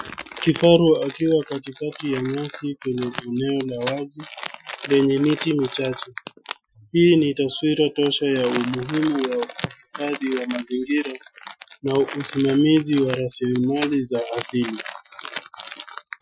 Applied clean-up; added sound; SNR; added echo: classical method Wiener filter.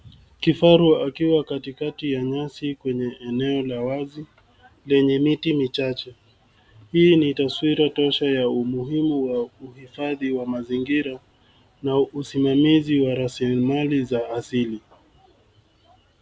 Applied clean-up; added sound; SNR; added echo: none; none; none; none.